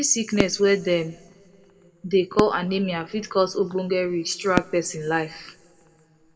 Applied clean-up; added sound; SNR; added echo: none; Fireworks; 9 dB; reverberation time 1.3 s.